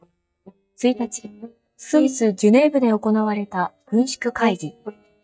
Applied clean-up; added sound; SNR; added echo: neural mask model DeepFilterNet 3.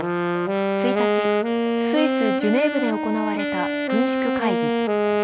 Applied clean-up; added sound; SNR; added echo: none; Wind instrument, woodwind instrument; -4 dB; none.